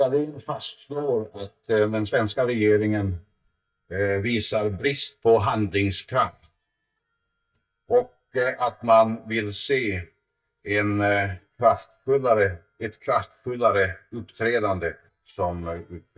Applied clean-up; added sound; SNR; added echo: neural mask model DeepFilterNet 3.